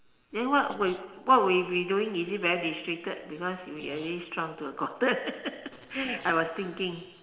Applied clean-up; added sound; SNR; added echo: neural separator model SepFormer DNS4.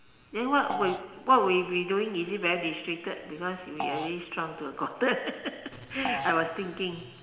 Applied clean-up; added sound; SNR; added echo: none; Fart; 10 dB; reverberation time 3.0 s.